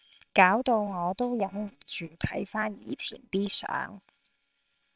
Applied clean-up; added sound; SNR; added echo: neural separator model SepFormer WHAMR!.